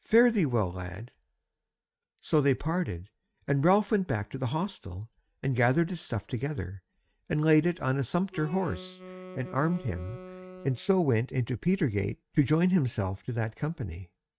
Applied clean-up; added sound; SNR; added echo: neural mask model RNNoise.